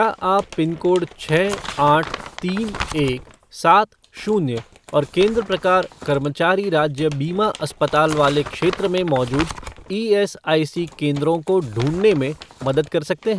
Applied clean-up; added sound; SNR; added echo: none; Crumpling, crinkling; 16 dB; none.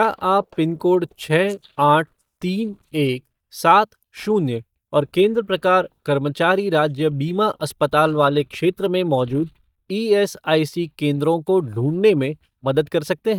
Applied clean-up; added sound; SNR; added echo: neural mask model DeepFilterNet 3.